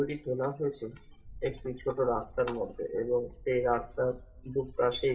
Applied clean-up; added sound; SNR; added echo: none; Wind / Bird; 17 dB; reverberation time 0.4 s.